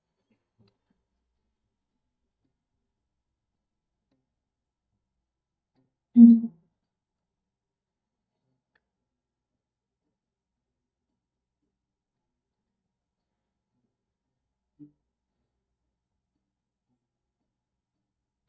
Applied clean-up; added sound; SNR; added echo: neural mask model DeepFilterNet 3.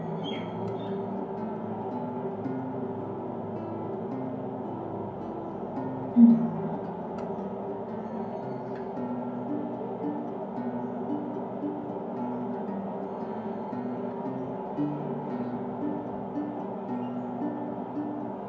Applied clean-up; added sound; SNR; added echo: none; Guitar; 4 dB; reverberation time 0.9 s.